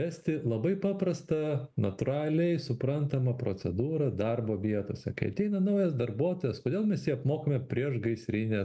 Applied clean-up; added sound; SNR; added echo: none; none; none; none.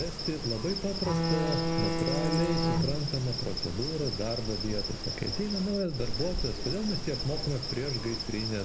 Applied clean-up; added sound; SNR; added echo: none; Insect + Bowed string instrument; -1 dB; none.